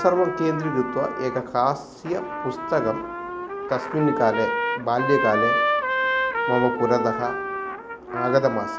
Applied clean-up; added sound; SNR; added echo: none; Trumpet; 3 dB; none.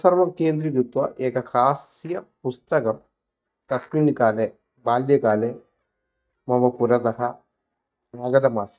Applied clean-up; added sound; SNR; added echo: neural mask model DeepFilterNet 3.